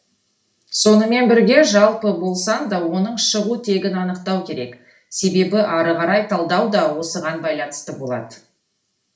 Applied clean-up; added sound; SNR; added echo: none; none; none; reverberation time 0.4 s.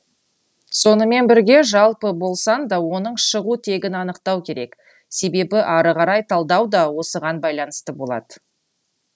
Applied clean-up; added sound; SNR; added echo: none; none; none; none.